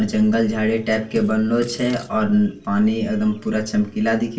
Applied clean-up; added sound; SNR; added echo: none; Fart; 18 dB; reverberation time 0.3 s.